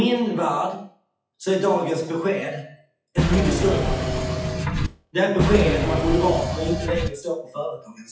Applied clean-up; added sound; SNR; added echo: classical method WPE with log-MMSE.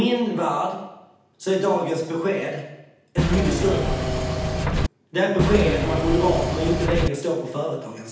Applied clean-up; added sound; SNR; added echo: none; Engine / Mechanisms; -2 dB; reverberation time 0.8 s.